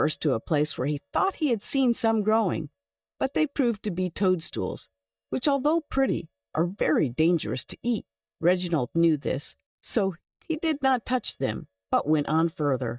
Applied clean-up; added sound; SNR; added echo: neural mask model DeepFilterNet 3.